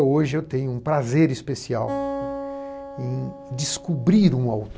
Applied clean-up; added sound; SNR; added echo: none; Acoustic guitar; 12 dB; none.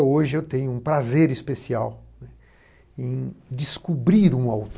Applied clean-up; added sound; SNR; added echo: none; none; none; none.